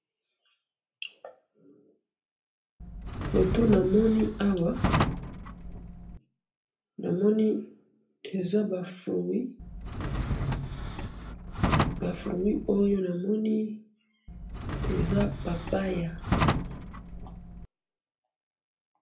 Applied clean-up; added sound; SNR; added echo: none; Drawer open or close; 1 dB; reverberation time 0.3 s.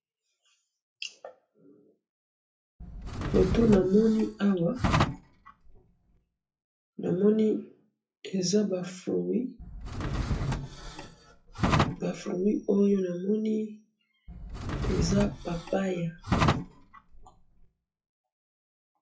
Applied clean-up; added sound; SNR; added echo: classical method WPE with log-MMSE.